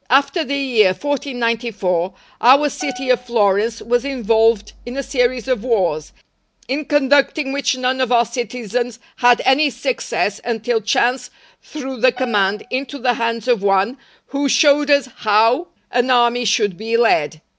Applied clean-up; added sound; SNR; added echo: none; Piano; 19 dB; none.